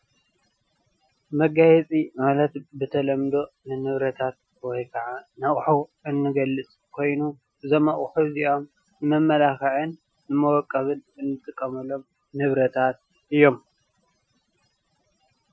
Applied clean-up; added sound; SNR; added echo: classical method Wiener filter.